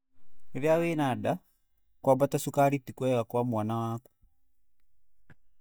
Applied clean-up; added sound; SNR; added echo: neural mask model DeepFilterNet 3.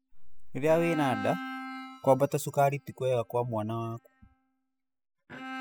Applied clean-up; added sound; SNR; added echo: classical method spectral subtraction.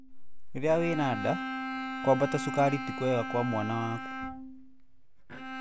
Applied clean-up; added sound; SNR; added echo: none; Bowed string instrument; 7 dB; none.